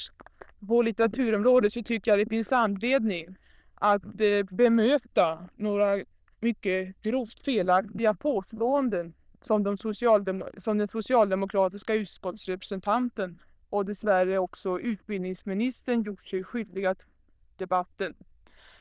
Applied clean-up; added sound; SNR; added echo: neural diffusion model UNIVERSE++.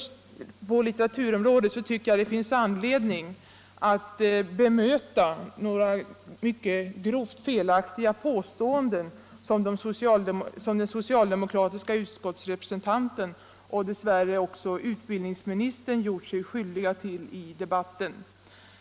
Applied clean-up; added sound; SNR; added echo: none; none; none; none.